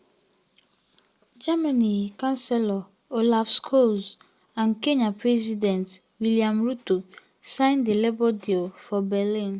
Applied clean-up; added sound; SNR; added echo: none; none; none; none.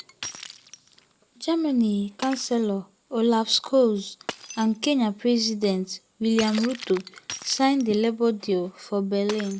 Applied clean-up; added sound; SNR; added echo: none; Shatter; 17 dB; none.